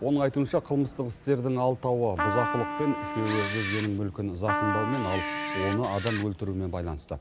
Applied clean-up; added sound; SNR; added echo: none; Camera + Trumpet; 3 dB; none.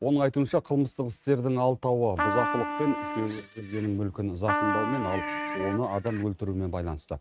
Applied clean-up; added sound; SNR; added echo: neural mask model RNNoise.